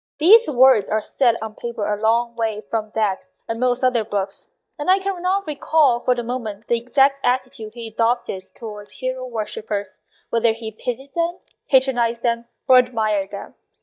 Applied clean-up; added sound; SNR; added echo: neural mask model DeepFilterNet 3.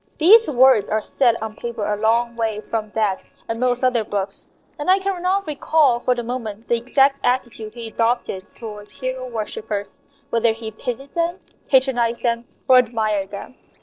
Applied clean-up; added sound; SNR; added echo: neural separator model SepFormer DNS4.